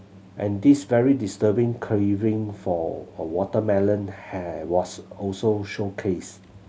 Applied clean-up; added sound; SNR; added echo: none; none; none; none.